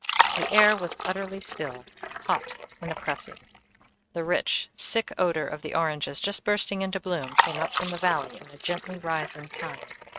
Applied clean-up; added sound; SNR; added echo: neural mask model RNNoise.